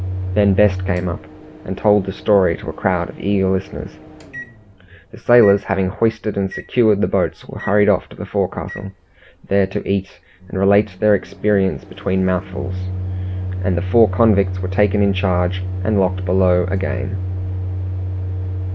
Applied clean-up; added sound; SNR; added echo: none; Microwave oven; 7 dB; none.